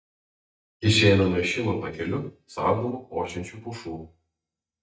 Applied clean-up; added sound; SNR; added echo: neural mask model DeepFilterNet 3.